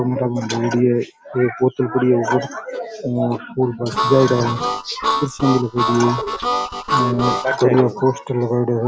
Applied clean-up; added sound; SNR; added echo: none; Harmonica; 3 dB; none.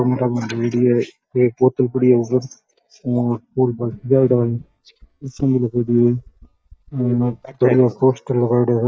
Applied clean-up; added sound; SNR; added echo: neural mask model DeepFilterNet 3.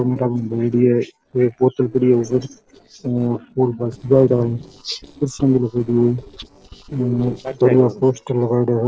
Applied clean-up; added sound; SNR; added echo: neural separator model SepFormer DNS4.